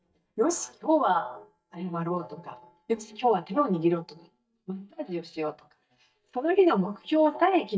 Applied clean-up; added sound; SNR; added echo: neural mask model DeepFilterNet 3.